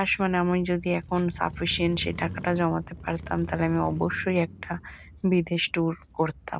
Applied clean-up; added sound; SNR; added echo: none; Motorcycle; 14 dB; none.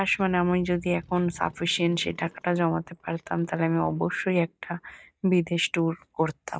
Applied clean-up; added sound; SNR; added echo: neural mask model DeepFilterNet 3.